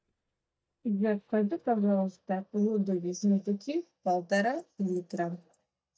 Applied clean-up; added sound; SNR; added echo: neural mask model DeepFilterNet 3.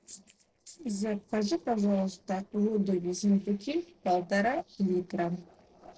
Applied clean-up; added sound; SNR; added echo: neural separator model SepFormer DNS4.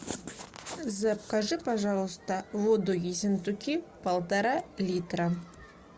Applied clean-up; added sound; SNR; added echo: none; none; none; none.